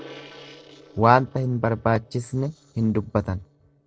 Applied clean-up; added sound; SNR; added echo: neural separator model SepFormer DNS4.